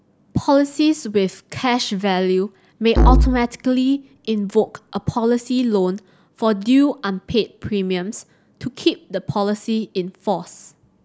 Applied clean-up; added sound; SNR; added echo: none; Musical instrument; 0 dB; none.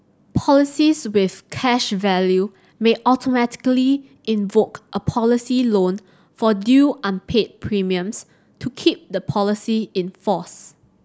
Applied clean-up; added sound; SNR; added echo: none; none; none; none.